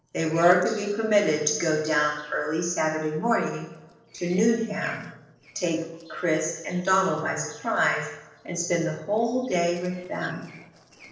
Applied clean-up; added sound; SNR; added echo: neural separator model SepFormer DNS4.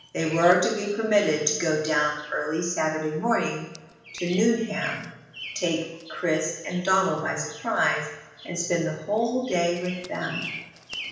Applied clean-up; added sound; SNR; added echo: none; Bird vocalization, bird call, bird song; 16 dB; reverberation time 0.9 s.